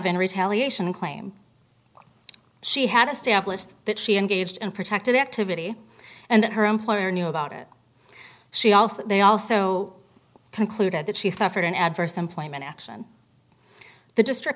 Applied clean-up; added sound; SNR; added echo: none; none; none; none.